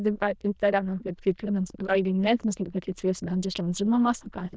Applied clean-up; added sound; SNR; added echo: neural diffusion model UNIVERSE++.